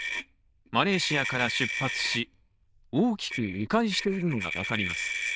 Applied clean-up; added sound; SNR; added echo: neural diffusion model UNIVERSE++.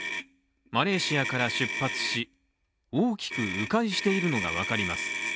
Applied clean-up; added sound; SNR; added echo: none; Motor vehicle (road); 5 dB; none.